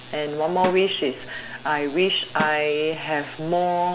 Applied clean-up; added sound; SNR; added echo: none; Drum; 13 dB; none.